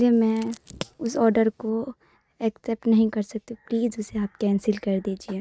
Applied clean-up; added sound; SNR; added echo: neural mask model RNNoise.